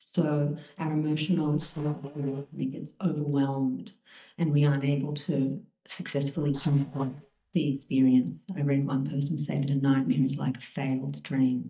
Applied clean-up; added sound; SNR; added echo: neural mask model DeepFilterNet 3.